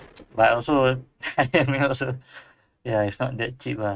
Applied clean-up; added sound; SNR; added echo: neural mask model RNNoise.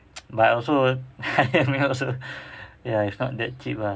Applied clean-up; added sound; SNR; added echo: none; none; none; none.